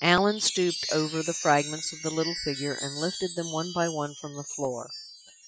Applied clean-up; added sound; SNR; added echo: classical method Wiener filter.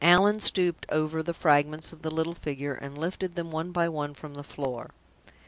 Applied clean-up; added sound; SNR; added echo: none; none; none; none.